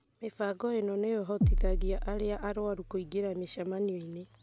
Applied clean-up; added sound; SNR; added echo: none; Bass drum; -2 dB; none.